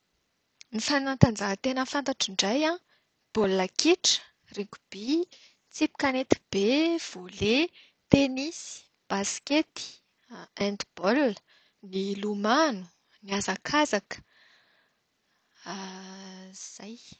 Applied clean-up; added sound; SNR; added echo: none; none; none; none.